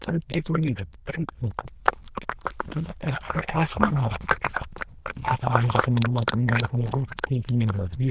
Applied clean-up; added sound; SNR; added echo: neural diffusion model UNIVERSE++.